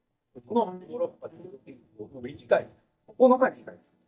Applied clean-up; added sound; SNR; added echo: neural mask model DeepFilterNet 3.